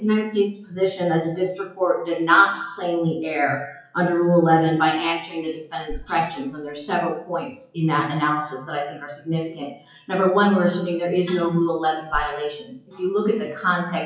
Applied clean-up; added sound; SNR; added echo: classical method WPE with log-MMSE.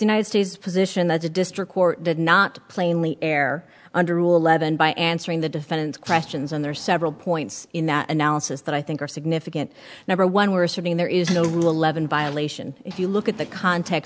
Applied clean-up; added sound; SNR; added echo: none; none; none; none.